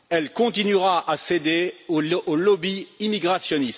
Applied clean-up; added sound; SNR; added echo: none; none; none; none.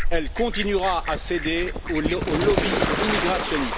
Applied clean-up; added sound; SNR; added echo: none; Fowl; 0 dB; none.